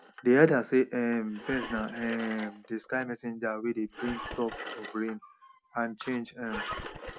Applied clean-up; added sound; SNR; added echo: none; Engine; 13 dB; none.